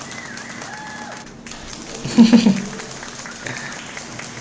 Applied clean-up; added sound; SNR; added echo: none; Applause; 13 dB; none.